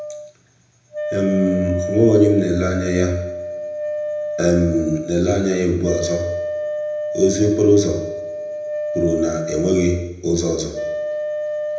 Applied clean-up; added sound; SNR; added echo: none; Wind instrument, woodwind instrument; 6 dB; reverberation time 0.8 s.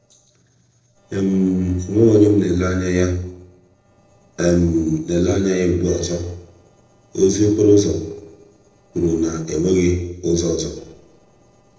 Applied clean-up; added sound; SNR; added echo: neural separator model SepFormer DNS4.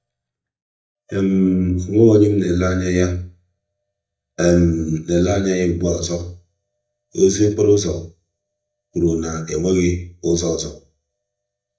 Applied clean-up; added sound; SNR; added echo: neural mask model DeepFilterNet 3.